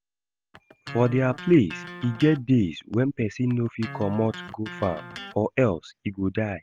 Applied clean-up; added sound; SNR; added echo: none; Electric guitar; 16 dB; none.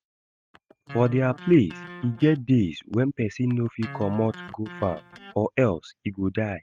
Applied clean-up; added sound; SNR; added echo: neural mask model RNNoise.